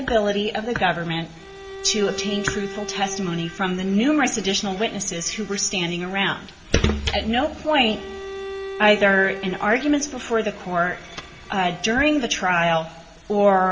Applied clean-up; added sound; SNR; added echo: none; Bowed string instrument; 16 dB; reverberation time 1.2 s.